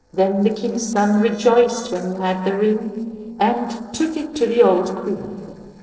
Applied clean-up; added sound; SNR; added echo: neural separator model SepFormer DNS4.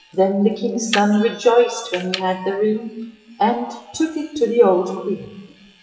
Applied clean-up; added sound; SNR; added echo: classical method WPE with log-MMSE.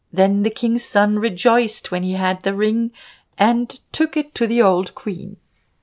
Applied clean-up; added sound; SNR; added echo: none; none; none; none.